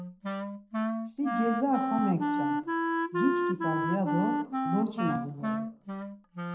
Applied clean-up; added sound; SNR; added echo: none; Wind instrument, woodwind instrument; -2 dB; reverberation time 0.8 s.